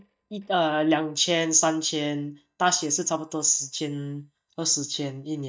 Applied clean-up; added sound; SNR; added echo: neural mask model DeepFilterNet 3.